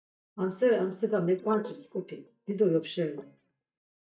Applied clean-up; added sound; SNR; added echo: neural mask model DeepFilterNet 3.